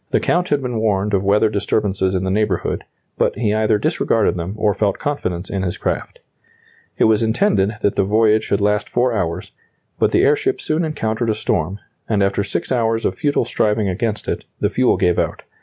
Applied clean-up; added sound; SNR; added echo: none; none; none; none.